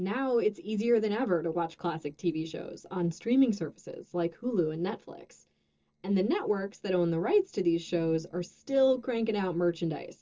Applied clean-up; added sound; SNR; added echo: neural separator model SepFormer DNS4.